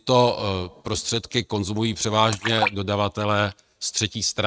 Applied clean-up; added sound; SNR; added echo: neural mask model RNNoise.